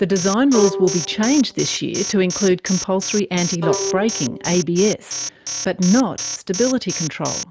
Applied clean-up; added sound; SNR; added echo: none; Bowed string instrument + Alarm; 7 dB; none.